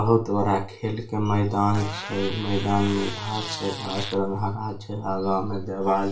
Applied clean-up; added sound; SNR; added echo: none; Fart; 12 dB; reverberation time 0.3 s.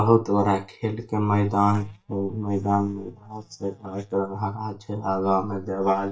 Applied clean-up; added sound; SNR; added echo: neural mask model DeepFilterNet 3.